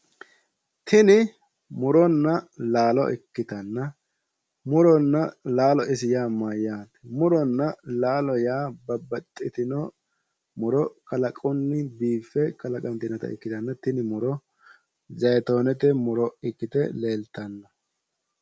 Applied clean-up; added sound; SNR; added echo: none; none; none; none.